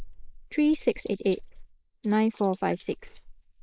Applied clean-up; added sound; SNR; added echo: neural mask model Resemble Enhance denoiser.